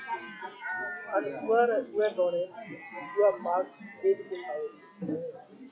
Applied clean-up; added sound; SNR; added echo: classical method WPE with log-MMSE.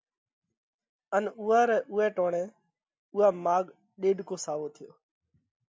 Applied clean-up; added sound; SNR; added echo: none; none; none; none.